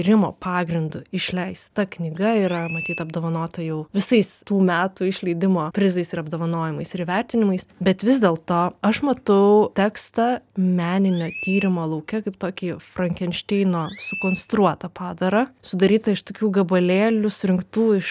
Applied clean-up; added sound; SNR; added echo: none; Chirp, tweet; 14 dB; none.